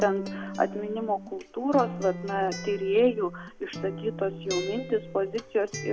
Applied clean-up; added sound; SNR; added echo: none; Acoustic guitar; 10 dB; none.